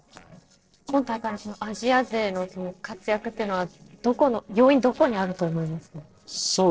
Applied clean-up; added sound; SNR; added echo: neural separator model SepFormer DNS4.